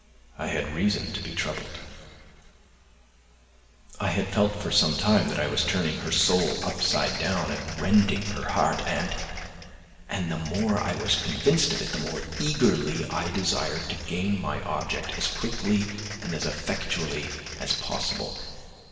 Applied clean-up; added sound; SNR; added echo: none; Applause; 12 dB; reverberation time 2.2 s.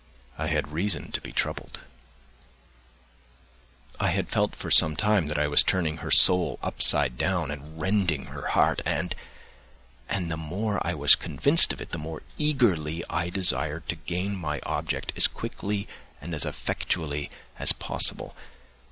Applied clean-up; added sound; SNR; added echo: none; none; none; none.